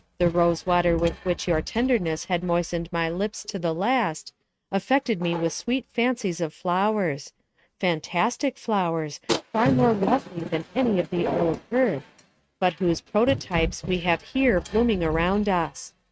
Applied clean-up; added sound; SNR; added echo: neural mask model RNNoise.